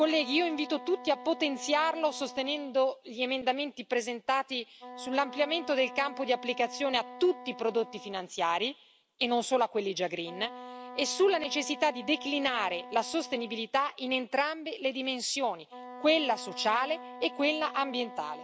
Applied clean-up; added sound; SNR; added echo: none; Wind instrument, woodwind instrument; 16 dB; none.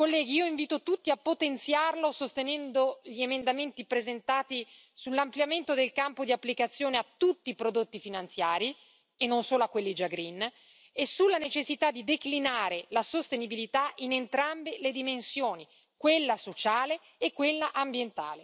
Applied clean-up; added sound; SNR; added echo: none; none; none; none.